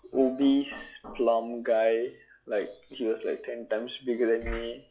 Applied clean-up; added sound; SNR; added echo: classical method log-MMSE.